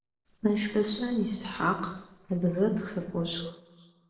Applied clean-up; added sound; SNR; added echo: neural separator model SepFormer DNS4.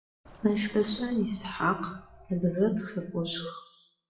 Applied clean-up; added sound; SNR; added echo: classical method WPE with log-MMSE.